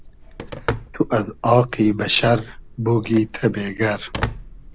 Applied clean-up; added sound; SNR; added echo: none; Telephone; 11 dB; none.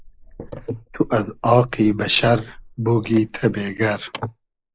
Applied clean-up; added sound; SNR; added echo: neural mask model Resemble Enhance denoiser.